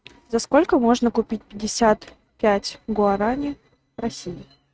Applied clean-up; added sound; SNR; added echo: neural mask model RNNoise.